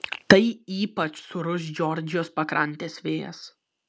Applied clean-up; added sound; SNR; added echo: none; none; none; none.